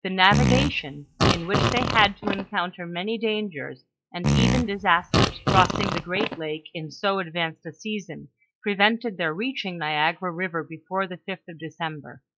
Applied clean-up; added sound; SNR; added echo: classical method log-MMSE.